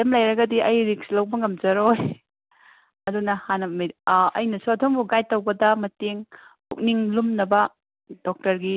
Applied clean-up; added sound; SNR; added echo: none; none; none; none.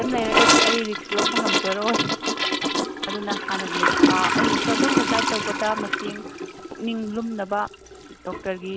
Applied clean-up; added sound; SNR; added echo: none; Toilet flush / Gurgling; -5 dB; none.